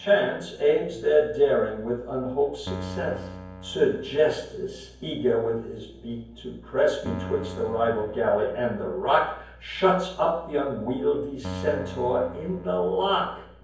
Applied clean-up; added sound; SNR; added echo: none; Keyboard (musical); 15 dB; reverberation time 0.9 s.